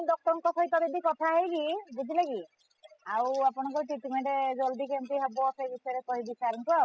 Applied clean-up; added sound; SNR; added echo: classical method spectral subtraction.